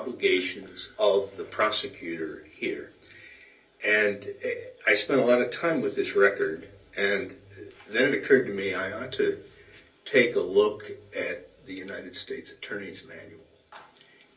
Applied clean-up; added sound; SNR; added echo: none; none; none; reverberation time 0.3 s.